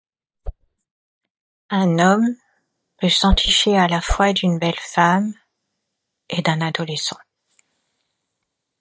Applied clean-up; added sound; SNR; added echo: neural mask model DeepFilterNet 3.